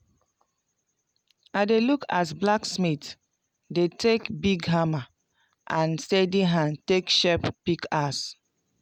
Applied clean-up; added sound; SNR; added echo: none; none; none; none.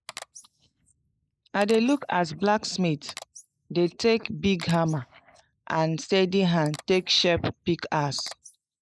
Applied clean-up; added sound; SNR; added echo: neural mask model Resemble Enhance denoiser.